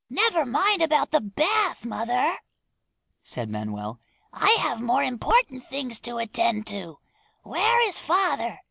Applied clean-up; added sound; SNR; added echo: none; none; none; none.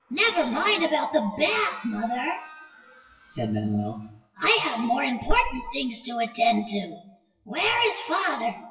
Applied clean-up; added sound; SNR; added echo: classical method WPE with log-MMSE.